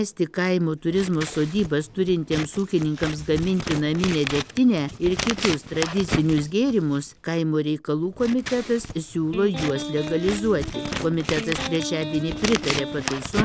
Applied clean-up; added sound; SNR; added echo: none; Scissors + Electric guitar; 8 dB; none.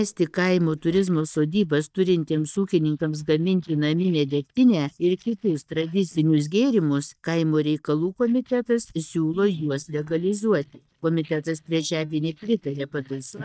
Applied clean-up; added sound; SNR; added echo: neural mask model DeepFilterNet 3.